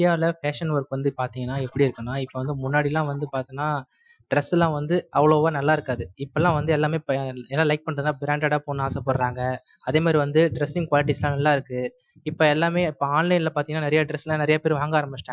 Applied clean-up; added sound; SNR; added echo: classical method Wiener filter.